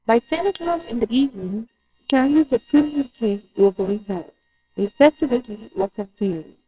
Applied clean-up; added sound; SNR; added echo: neural separator model SepFormer WHAMR!.